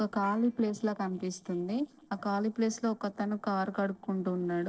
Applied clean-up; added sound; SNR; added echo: neural separator model SepFormer DNS4.